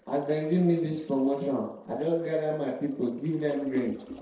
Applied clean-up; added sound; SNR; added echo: neural separator model SepFormer DNS4.